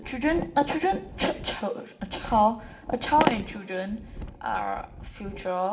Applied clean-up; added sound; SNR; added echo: none; Wind; 15 dB; reverberation time 1.6 s.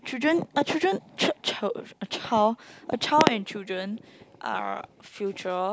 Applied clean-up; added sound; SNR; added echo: none; none; none; none.